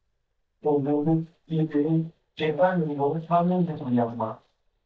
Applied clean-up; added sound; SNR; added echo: neural mask model DeepFilterNet 3.